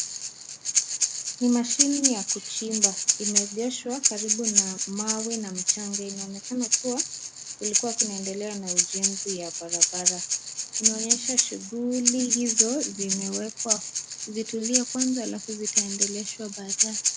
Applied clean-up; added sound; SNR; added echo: none; Breathing; -5 dB; none.